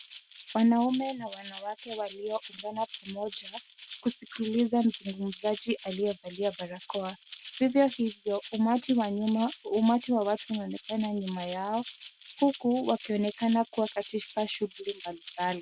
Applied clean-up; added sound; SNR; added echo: none; Rattle (instrument); 17 dB; none.